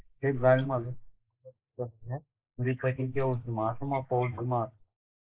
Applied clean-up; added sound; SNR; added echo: neural mask model Resemble Enhance denoiser.